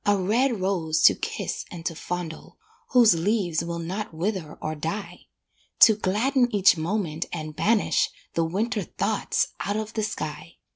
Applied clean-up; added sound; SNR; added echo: none; none; none; none.